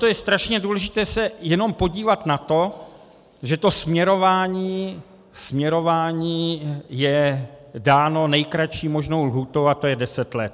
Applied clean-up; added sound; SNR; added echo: none; none; none; none.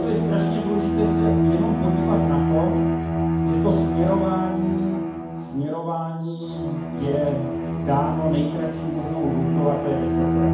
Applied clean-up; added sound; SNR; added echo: none; Bowed string instrument; -3 dB; reverberation time 1.2 s.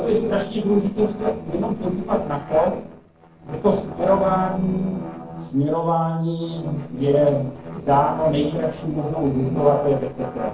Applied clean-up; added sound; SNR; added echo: neural separator model SepFormer DNS4.